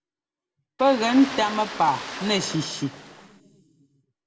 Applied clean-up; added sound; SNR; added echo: none; Ocean; 10 dB; reverberation time 1.3 s.